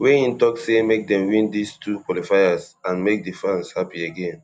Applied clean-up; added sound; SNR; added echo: none; none; none; none.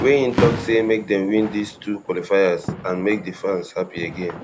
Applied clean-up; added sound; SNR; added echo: none; Fireworks; 9 dB; none.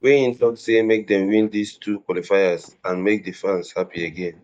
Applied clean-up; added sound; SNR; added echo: neural mask model DeepFilterNet 3.